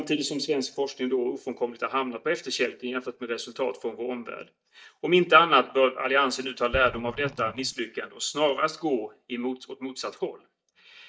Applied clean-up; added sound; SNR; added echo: neural mask model DeepFilterNet 3.